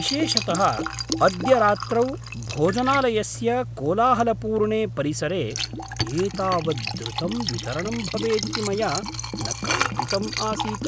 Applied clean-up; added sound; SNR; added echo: none; Liquid; 5 dB; none.